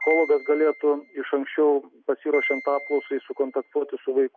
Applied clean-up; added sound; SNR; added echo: none; Piano; 12 dB; none.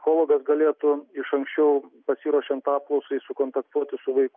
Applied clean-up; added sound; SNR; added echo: none; none; none; none.